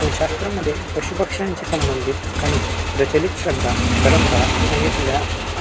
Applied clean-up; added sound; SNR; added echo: none; Motorcycle / Engine; -2 dB; none.